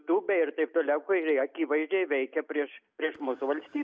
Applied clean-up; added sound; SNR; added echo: none; none; none; none.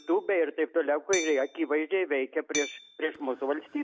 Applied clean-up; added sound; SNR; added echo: none; Hammer; 13 dB; none.